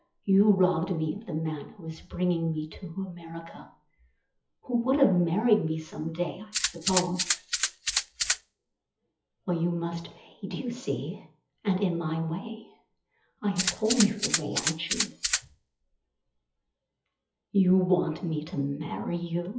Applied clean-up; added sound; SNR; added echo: classical method WPE with log-MMSE.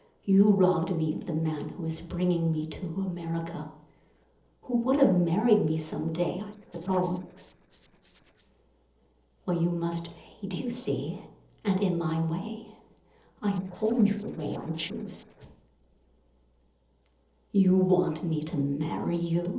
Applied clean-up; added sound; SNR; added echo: neural separator model SepFormer DNS4.